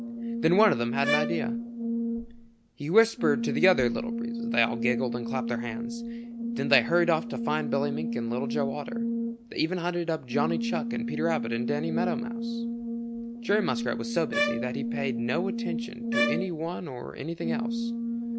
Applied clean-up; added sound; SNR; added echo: none; Bowed string instrument + Brass instrument; 1 dB; none.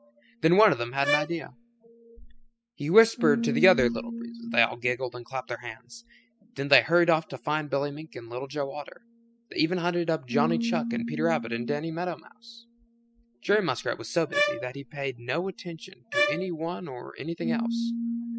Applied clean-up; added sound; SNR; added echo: classical method spectral subtraction.